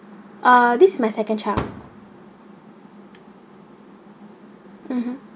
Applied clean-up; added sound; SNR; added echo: none; Fireworks; 10 dB; none.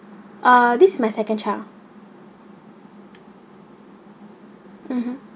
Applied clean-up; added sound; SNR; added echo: none; none; none; none.